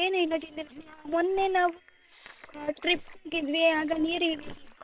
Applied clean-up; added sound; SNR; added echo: neural separator model SepFormer WHAM!.